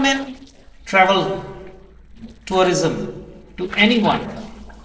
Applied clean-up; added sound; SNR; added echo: neural separator model SepFormer DNS4.